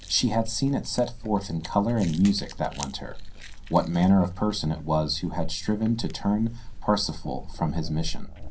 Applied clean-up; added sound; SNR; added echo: none; Chewing, mastication; 8 dB; reverberation time 0.3 s.